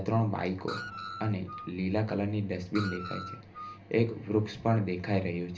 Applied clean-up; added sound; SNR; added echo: none; Screech; 11 dB; reverberation time 0.3 s.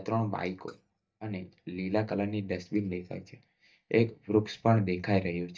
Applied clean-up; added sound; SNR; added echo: neural mask model DeepFilterNet 3.